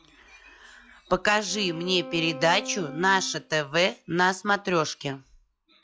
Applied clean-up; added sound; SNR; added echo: classical method log-MMSE.